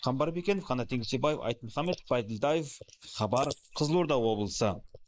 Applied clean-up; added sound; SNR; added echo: neural mask model Resemble Enhance denoiser.